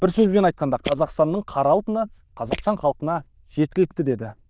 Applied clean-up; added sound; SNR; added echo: neural diffusion model UNIVERSE++.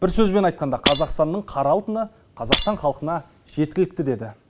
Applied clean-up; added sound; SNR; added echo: none; Shatter; 7 dB; none.